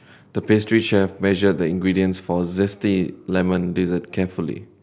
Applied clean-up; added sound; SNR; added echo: none; none; none; none.